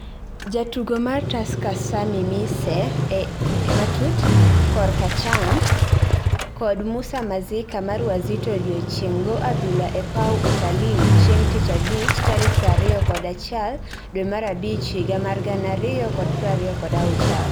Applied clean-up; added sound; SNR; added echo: none; Motorcycle; -5 dB; none.